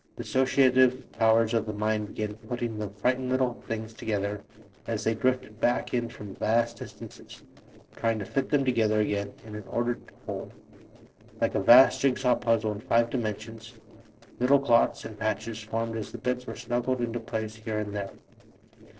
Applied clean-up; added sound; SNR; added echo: neural separator model SepFormer DNS4.